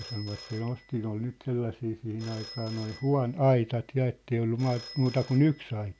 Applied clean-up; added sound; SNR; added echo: none; Telephone; 20 dB; none.